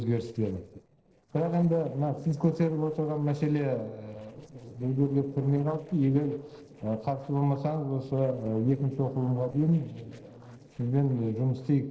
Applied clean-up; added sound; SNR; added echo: neural separator model SepFormer DNS4.